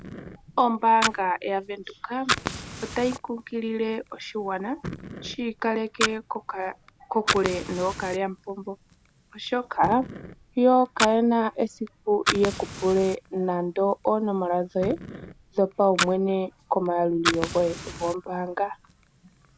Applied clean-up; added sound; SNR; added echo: none; Fire; 8 dB; none.